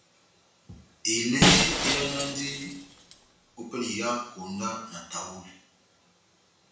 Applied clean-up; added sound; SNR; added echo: none; Shatter; -5 dB; reverberation time 0.7 s.